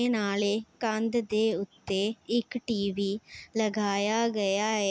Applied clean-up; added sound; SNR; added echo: none; none; none; none.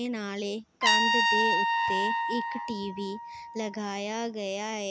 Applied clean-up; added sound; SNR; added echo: none; Trumpet; -4 dB; none.